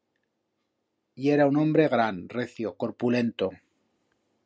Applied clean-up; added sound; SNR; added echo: none; none; none; none.